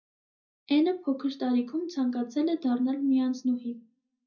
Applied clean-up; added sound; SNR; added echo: none; none; none; reverberation time 0.4 s.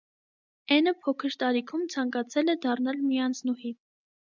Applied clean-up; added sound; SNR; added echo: none; none; none; none.